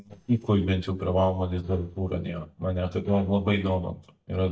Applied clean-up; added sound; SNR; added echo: neural mask model DeepFilterNet 3.